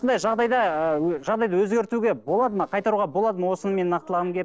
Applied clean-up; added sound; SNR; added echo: neural separator model SepFormer DNS4.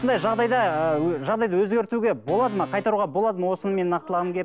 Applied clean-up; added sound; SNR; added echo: none; Organ; 18 dB; none.